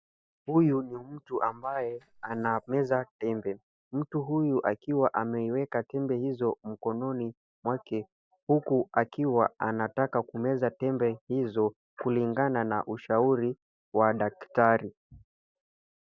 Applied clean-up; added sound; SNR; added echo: neural mask model DeepFilterNet 3.